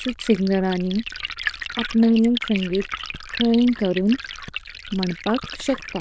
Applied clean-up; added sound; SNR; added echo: neural diffusion model UNIVERSE++.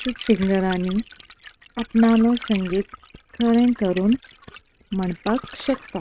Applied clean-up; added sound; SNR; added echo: neural mask model RNNoise.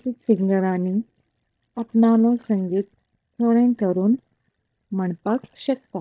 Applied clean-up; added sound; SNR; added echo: neural mask model DeepFilterNet 3.